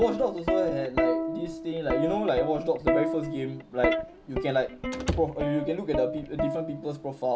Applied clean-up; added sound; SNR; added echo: none; Plucked string instrument + Slam / Wood; 1 dB; none.